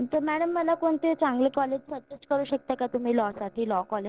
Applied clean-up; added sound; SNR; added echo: neural separator model SepFormer DNS4.